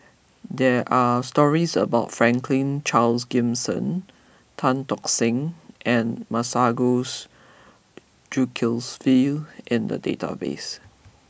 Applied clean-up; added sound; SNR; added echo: none; none; none; none.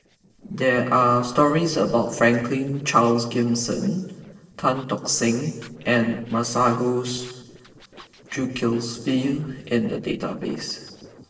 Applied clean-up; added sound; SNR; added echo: neural separator model SepFormer DNS4.